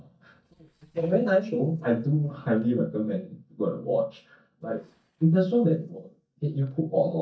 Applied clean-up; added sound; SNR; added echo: neural mask model DeepFilterNet 3.